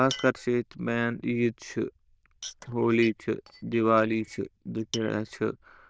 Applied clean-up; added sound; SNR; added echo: neural diffusion model UNIVERSE++.